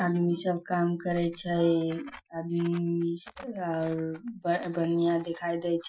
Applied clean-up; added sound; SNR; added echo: classical method Wiener filter.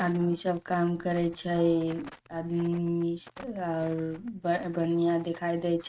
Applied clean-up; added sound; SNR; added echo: neural mask model RNNoise.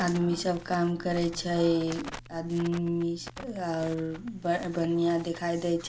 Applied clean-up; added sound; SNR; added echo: none; Crackle; 17 dB; none.